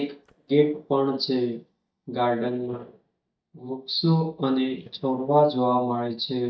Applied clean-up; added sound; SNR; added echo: neural mask model DeepFilterNet 3.